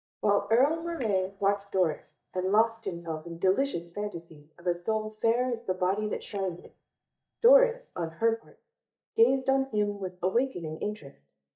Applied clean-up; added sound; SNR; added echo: neural mask model DeepFilterNet 3.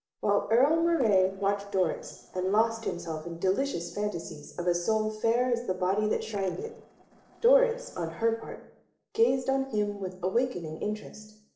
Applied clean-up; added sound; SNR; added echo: neural separator model SepFormer DNS4.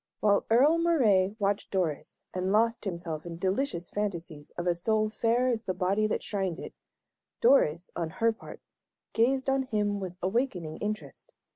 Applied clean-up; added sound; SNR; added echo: none; none; none; none.